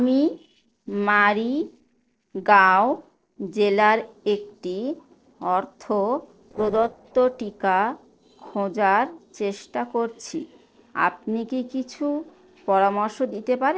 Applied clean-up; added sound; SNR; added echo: neural separator model SepFormer DNS4.